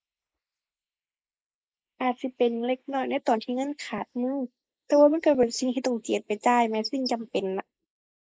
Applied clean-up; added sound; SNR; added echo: neural mask model Resemble Enhance denoiser.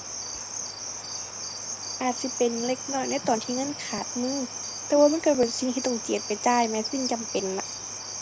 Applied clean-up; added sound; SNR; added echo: none; Cricket; 7 dB; none.